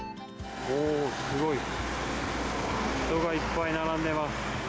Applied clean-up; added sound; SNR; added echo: none; none; none; none.